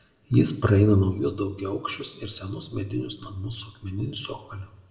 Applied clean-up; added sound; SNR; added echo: none; none; none; reverberation time 0.8 s.